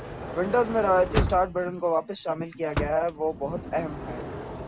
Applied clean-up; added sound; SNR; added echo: none; Sliding door / Motor vehicle (road); 6 dB; none.